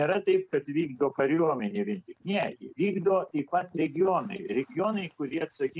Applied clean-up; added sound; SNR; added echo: none; none; none; none.